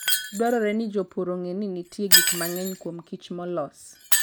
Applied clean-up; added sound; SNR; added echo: none; Shatter; -2 dB; none.